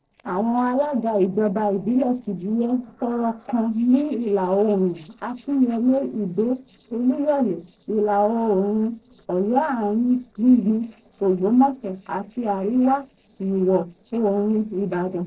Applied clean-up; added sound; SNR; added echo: neural separator model SepFormer DNS4.